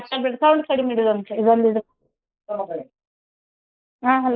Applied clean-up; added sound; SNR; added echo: neural mask model Resemble Enhance denoiser.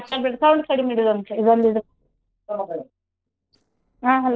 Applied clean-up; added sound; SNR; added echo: neural separator model SepFormer DNS4.